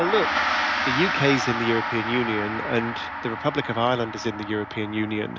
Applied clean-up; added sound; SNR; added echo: none; Gong; 2 dB; none.